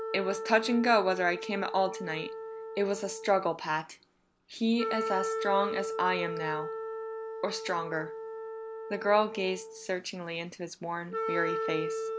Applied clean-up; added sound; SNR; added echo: none; Wind instrument, woodwind instrument; 6 dB; none.